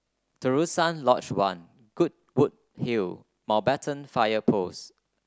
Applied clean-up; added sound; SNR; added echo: none; none; none; none.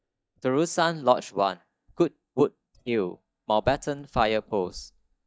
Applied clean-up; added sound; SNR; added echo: neural mask model DeepFilterNet 3.